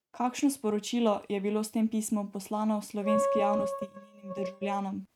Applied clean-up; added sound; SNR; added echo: neural mask model RNNoise.